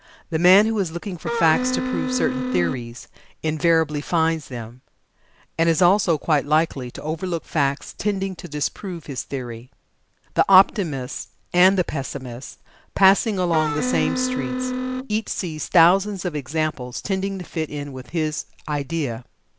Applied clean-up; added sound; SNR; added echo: none; Wind instrument, woodwind instrument; 2 dB; none.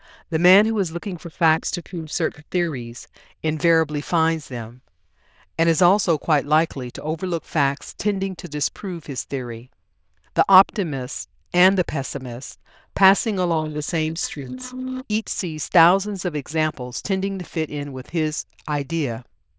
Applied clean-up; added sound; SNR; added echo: neural diffusion model UNIVERSE++.